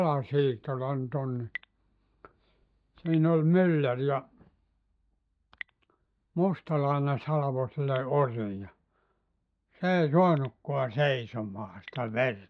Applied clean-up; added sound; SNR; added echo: neural mask model DeepFilterNet 3.